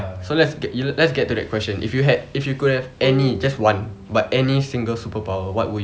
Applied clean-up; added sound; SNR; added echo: none; Bowed string instrument; 15 dB; none.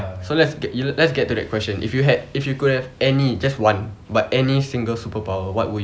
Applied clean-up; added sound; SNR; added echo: none; none; none; none.